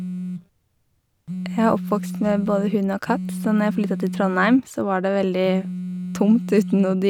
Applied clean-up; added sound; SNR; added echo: none; Telephone; 8 dB; none.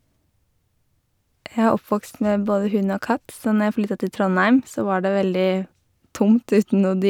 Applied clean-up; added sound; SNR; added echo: none; none; none; none.